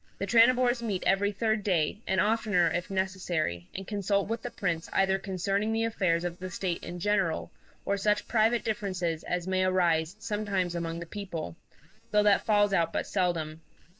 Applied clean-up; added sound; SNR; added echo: neural separator model SepFormer DNS4.